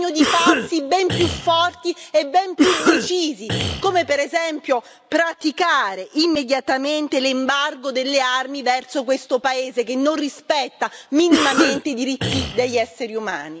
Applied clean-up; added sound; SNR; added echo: none; Cough; 1 dB; none.